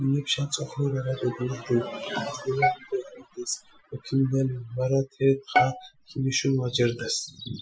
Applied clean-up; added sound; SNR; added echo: classical method Wiener filter.